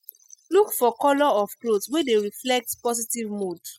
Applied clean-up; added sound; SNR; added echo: classical method spectral subtraction.